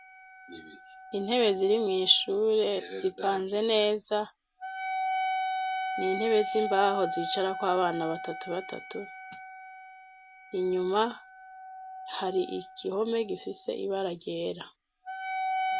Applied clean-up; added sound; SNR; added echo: none; Wind instrument, woodwind instrument; 8 dB; none.